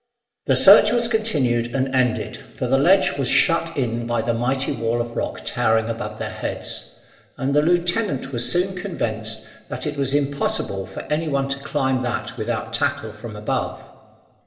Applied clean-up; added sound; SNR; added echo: none; none; none; reverberation time 1.6 s.